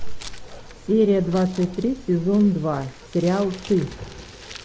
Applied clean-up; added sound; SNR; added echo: none; Bark + Crumpling, crinkling; 18 dB; none.